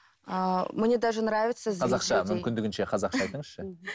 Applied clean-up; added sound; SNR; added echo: none; none; none; none.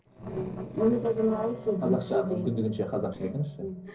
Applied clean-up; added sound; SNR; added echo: neural separator model SepFormer DNS4.